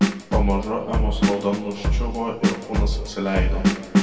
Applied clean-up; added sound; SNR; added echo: none; Drum kit; -5 dB; reverberation time 2.1 s.